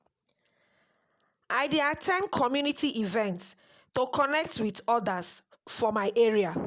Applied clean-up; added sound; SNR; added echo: none; none; none; none.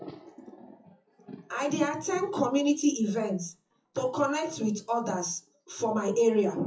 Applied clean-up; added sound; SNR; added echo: classical method WPE with log-MMSE.